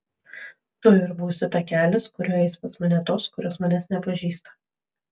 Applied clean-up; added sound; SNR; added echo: none; none; none; none.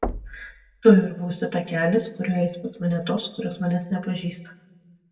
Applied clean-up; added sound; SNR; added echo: none; Knock; 12 dB; reverberation time 0.7 s.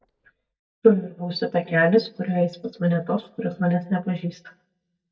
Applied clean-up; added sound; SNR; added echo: neural mask model DeepFilterNet 3.